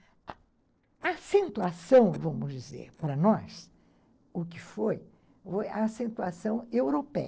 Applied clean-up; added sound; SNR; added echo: neural separator model SepFormer DNS4.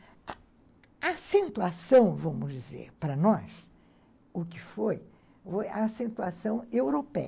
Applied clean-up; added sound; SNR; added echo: none; none; none; none.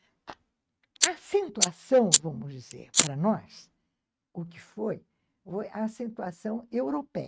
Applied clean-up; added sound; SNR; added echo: neural mask model RNNoise.